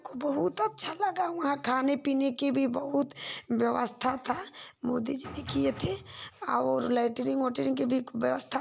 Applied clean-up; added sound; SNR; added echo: none; none; none; none.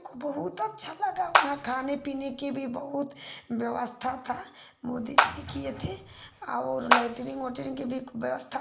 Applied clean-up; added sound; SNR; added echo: none; Water / Splash, splatter; -4 dB; reverberation time 0.7 s.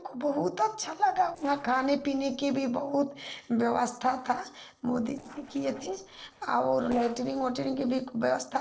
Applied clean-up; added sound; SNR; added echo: neural separator model SepFormer DNS4.